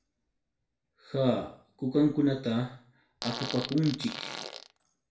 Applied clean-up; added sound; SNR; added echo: none; Fart; 9 dB; reverberation time 0.4 s.